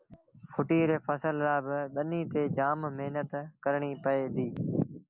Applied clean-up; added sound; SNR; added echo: none; none; none; none.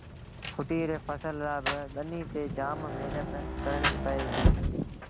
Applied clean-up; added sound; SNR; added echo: none; Rain; -2 dB; none.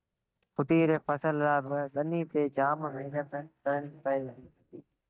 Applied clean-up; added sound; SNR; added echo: neural mask model DeepFilterNet 3.